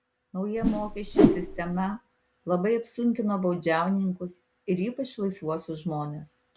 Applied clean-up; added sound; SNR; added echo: none; Whoosh, swoosh, swish; -4 dB; none.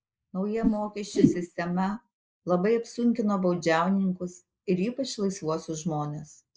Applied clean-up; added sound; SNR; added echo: neural mask model Resemble Enhance denoiser.